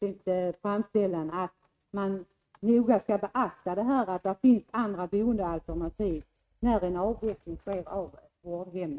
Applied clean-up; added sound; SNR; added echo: neural mask model RNNoise.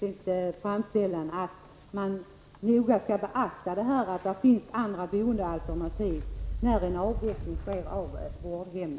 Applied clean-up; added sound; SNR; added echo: none; Thunder / Wind; 7 dB; none.